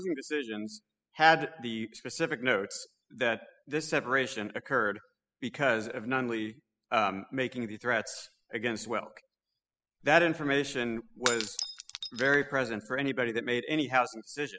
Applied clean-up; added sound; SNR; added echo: classical method spectral subtraction.